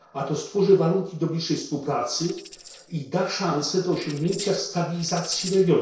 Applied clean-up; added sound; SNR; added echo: neural separator model SepFormer DNS4.